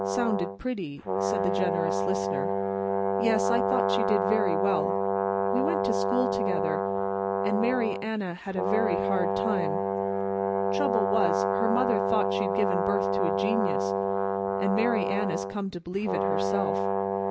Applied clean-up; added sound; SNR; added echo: none; Brass instrument; -4 dB; none.